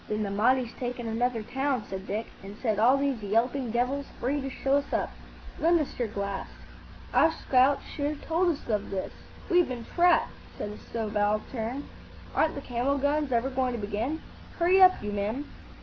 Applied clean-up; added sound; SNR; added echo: none; none; none; none.